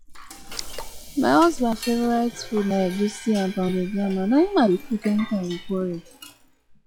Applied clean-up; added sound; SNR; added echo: classical method log-MMSE.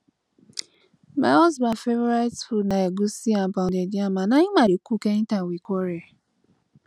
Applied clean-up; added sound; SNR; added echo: none; none; none; none.